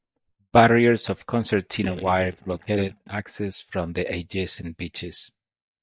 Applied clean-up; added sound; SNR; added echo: neural mask model DeepFilterNet 3.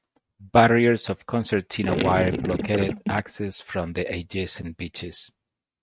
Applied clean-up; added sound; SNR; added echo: neural mask model RNNoise.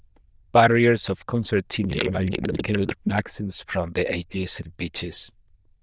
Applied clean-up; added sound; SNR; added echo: neural diffusion model UNIVERSE++.